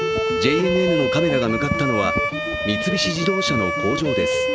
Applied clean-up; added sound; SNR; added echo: none; Bowed string instrument; 0 dB; none.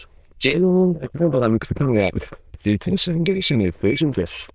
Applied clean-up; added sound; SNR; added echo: neural diffusion model UNIVERSE++.